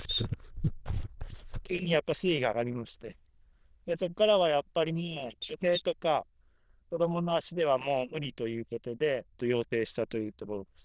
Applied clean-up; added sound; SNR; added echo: neural diffusion model UNIVERSE++.